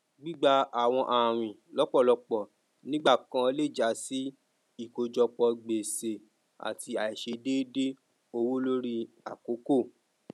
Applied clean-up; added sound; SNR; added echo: none; none; none; none.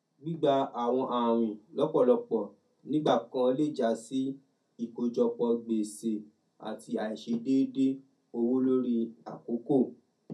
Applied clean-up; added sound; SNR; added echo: none; none; none; reverberation time 0.3 s.